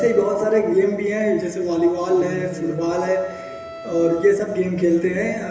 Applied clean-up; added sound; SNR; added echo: none; Wind instrument, woodwind instrument; 20 dB; reverberation time 1.3 s.